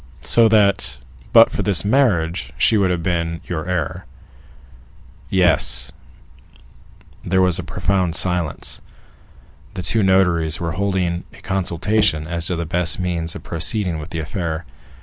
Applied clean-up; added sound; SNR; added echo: none; Knock; 13 dB; none.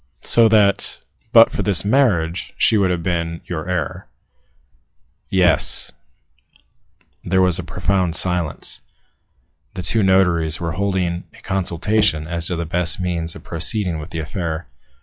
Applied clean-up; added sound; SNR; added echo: classical method log-MMSE.